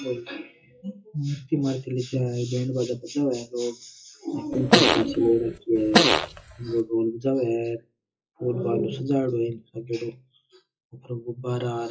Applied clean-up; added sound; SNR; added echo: classical method WPE with log-MMSE.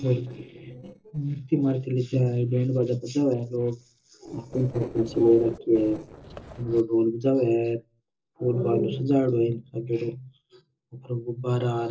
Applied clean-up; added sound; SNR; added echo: neural separator model SepFormer DNS4.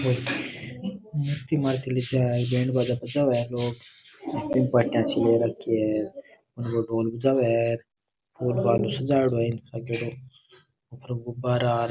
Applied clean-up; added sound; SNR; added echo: none; none; none; none.